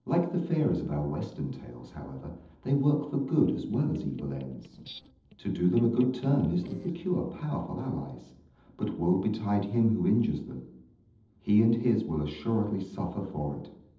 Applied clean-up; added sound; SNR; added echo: neural separator model SepFormer DNS4.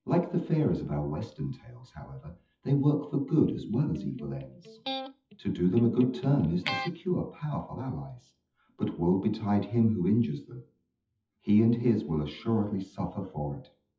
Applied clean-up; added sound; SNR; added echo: classical method WPE with log-MMSE.